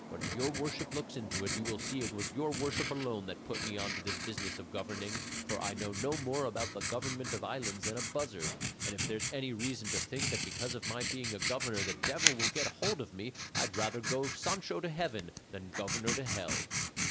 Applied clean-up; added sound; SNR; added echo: none; Writing; -1 dB; none.